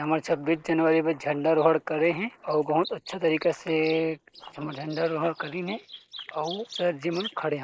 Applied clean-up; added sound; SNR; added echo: neural mask model Resemble Enhance denoiser.